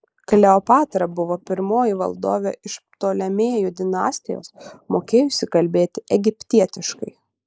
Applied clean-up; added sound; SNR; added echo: neural mask model Resemble Enhance denoiser.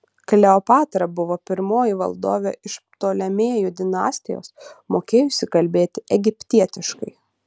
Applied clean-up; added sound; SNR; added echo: none; none; none; none.